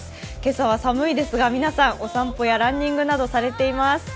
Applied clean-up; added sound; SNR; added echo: none; none; none; none.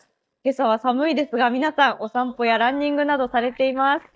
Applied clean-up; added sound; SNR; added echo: neural mask model DeepFilterNet 3.